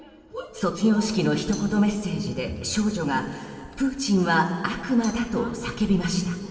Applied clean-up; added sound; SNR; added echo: none; Tambourine; 20 dB; reverberation time 2.7 s.